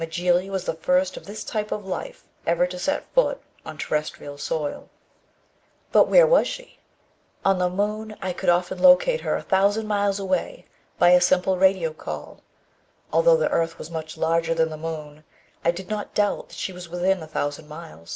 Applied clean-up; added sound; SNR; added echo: none; none; none; none.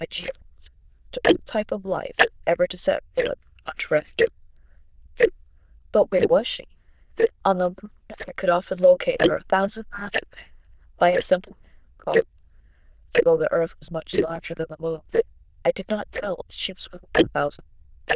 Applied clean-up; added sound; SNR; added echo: neural diffusion model UNIVERSE++.